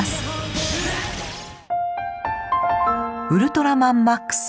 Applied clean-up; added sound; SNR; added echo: none; none; none; none.